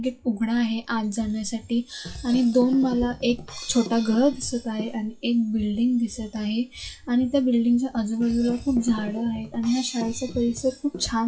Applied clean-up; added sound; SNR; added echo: classical method WPE with log-MMSE.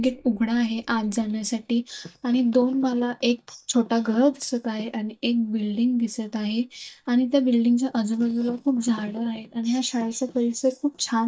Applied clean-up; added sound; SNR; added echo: neural mask model DeepFilterNet 3.